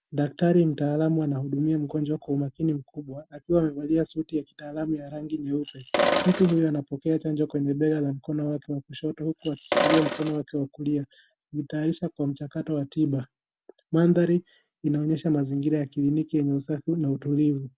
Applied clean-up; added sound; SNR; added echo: none; Sink (filling or washing); 1 dB; none.